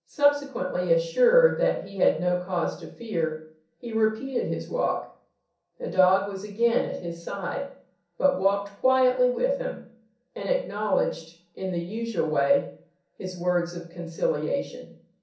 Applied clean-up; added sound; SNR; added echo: none; none; none; reverberation time 0.6 s.